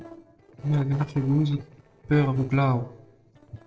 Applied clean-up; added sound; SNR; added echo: neural separator model SepFormer DNS4.